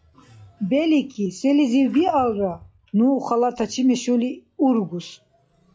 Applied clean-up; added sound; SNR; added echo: classical method log-MMSE.